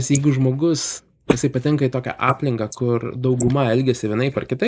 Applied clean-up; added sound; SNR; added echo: neural mask model Resemble Enhance denoiser.